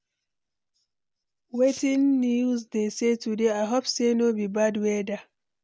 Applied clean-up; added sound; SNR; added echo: none; none; none; none.